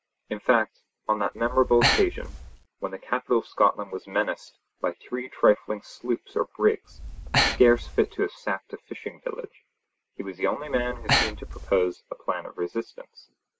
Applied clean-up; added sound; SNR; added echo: none; Breathing; 2 dB; none.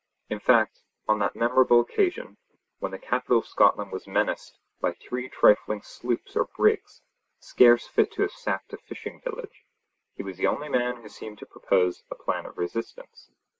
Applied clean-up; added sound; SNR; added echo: none; none; none; none.